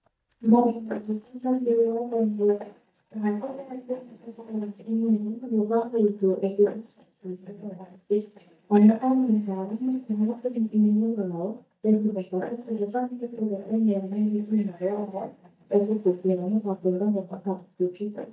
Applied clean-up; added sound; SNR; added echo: neural mask model DeepFilterNet 3.